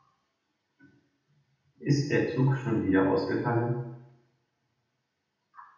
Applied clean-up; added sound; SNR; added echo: none; none; none; reverberation time 0.8 s.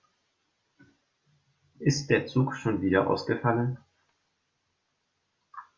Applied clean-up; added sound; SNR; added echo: none; none; none; none.